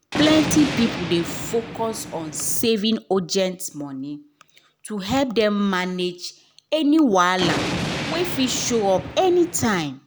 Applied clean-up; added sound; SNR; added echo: none; Thunder; 6 dB; none.